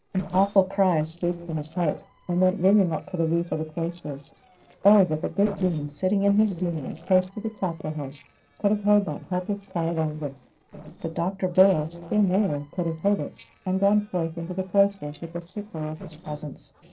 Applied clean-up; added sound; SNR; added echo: neural separator model SepFormer DNS4.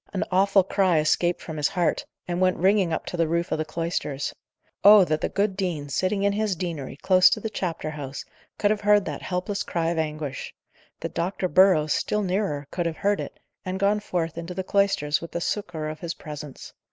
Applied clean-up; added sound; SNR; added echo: none; none; none; none.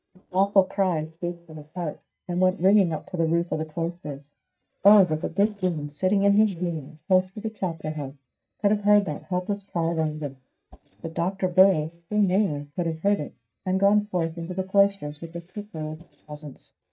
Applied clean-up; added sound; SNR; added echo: neural mask model DeepFilterNet 3.